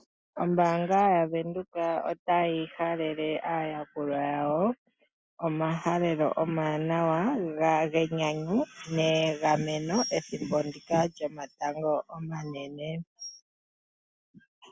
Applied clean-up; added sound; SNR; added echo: none; none; none; none.